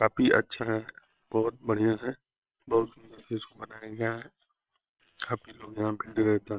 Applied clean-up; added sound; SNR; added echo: neural separator model SepFormer WHAM!.